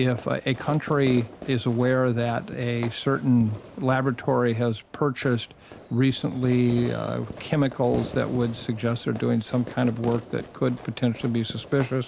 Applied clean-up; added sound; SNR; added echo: none; Fireworks; 16 dB; none.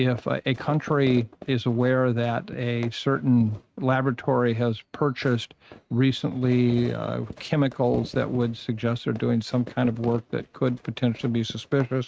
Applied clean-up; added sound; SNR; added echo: neural mask model RNNoise.